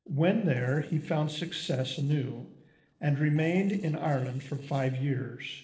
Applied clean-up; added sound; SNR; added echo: neural separator model SepFormer DNS4.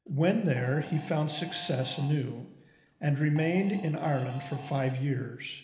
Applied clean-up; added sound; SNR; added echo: none; Fart; 17 dB; reverberation time 1.1 s.